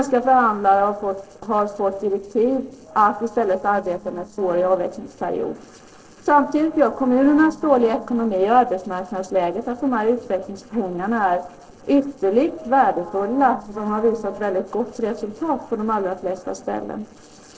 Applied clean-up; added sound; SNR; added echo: neural separator model SepFormer DNS4.